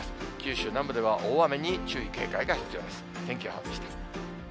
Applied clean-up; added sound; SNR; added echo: none; none; none; none.